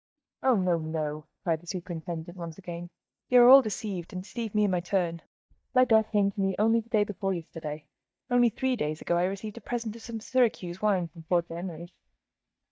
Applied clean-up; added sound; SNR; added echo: neural mask model DeepFilterNet 3.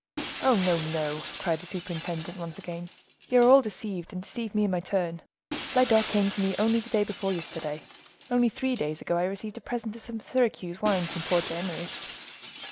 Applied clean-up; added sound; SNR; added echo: none; Shatter; 10 dB; none.